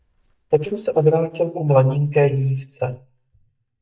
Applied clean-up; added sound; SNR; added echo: neural mask model DeepFilterNet 3.